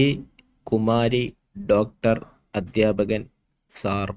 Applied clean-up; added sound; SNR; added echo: neural mask model RNNoise.